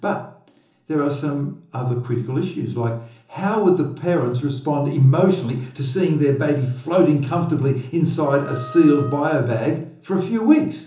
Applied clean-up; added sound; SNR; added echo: none; Wind instrument, woodwind instrument; 17 dB; reverberation time 0.6 s.